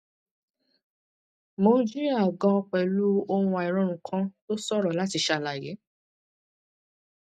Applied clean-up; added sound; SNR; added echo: none; none; none; none.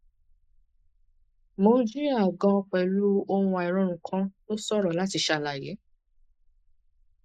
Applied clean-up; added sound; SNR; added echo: neural mask model Resemble Enhance denoiser.